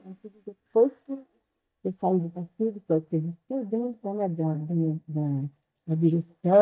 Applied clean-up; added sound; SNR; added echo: neural mask model DeepFilterNet 3.